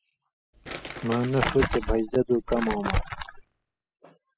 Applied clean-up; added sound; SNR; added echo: classical method spectral subtraction.